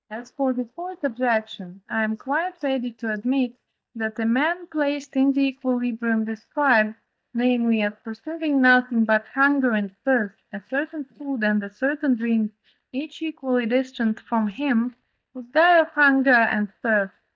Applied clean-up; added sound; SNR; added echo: neural mask model DeepFilterNet 3.